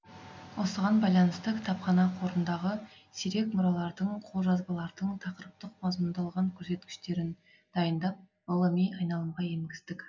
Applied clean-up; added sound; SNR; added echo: none; none; none; none.